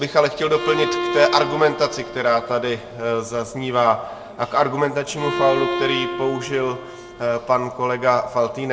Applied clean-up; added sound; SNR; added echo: none; Bowed string instrument; 8 dB; reverberation time 0.8 s.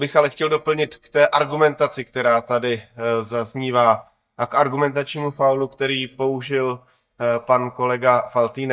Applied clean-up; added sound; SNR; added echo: neural mask model DeepFilterNet 3.